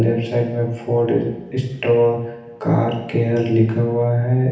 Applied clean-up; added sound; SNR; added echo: none; none; none; reverberation time 0.9 s.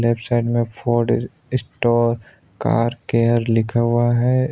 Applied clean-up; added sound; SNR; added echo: none; none; none; none.